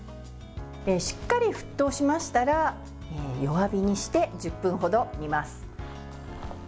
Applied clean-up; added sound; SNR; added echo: none; none; none; none.